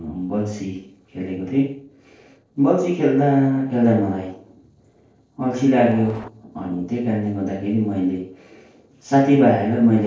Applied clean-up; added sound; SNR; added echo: neural separator model SepFormer DNS4.